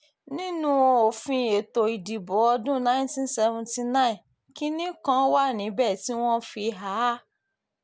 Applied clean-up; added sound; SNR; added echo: none; none; none; none.